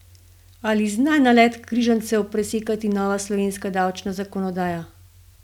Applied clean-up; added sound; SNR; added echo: none; none; none; none.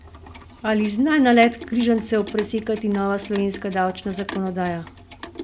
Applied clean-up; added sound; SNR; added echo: none; Clock; 15 dB; none.